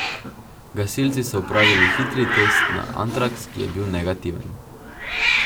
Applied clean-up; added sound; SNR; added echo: none; Hiss; -1 dB; none.